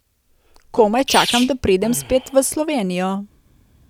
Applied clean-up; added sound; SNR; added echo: none; Sneeze; 11 dB; none.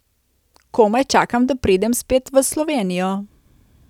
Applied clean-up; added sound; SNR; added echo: none; none; none; none.